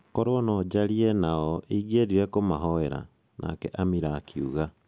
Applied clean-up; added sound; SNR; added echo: none; none; none; none.